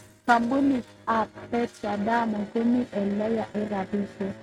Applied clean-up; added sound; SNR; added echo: neural mask model RNNoise.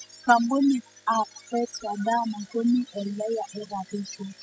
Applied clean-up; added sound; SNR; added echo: classical method spectral subtraction.